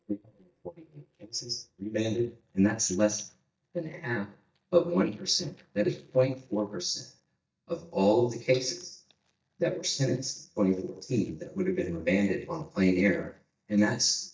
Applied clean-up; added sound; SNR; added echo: neural mask model DeepFilterNet 3.